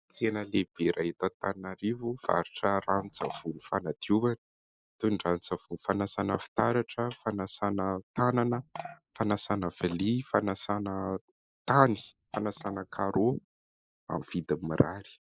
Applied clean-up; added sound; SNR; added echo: neural mask model Resemble Enhance denoiser.